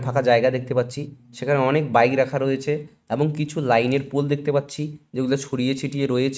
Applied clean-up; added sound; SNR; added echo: neural mask model RNNoise.